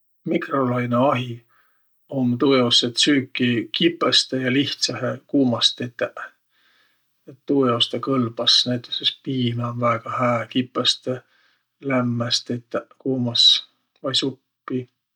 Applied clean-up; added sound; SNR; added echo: none; none; none; none.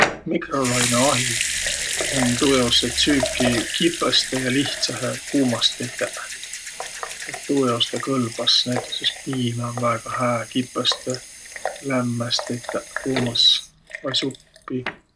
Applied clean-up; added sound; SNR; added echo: none; Sink (filling or washing) / Water tap, faucet / Liquid; 4 dB; none.